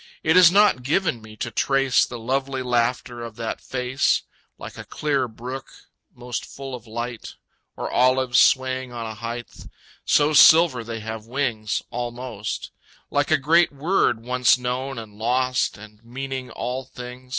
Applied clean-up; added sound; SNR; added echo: none; none; none; none.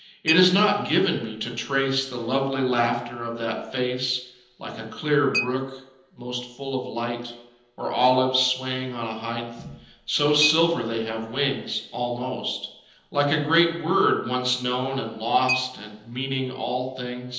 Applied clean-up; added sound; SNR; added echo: none; Chink, clink; 14 dB; reverberation time 0.9 s.